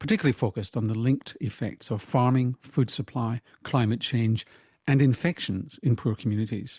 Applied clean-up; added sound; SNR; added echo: none; none; none; none.